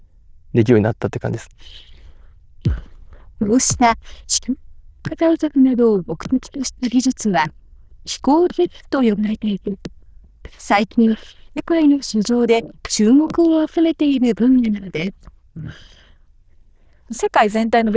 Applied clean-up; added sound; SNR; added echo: neural diffusion model UNIVERSE++.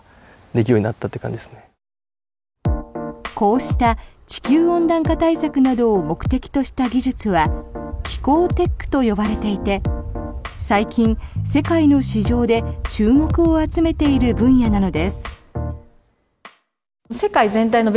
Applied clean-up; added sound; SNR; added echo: none; none; none; none.